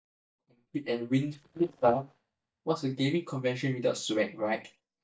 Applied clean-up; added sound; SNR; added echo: neural mask model DeepFilterNet 3.